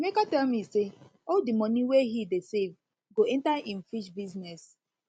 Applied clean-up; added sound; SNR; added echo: none; none; none; none.